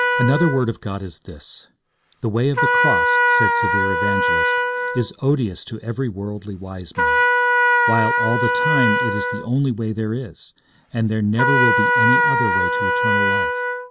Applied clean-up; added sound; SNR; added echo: none; Trumpet; -3 dB; none.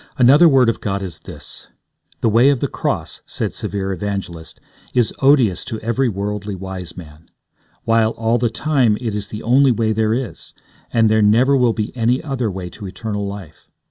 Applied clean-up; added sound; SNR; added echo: none; none; none; none.